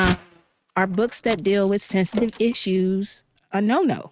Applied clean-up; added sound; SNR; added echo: neural mask model RNNoise.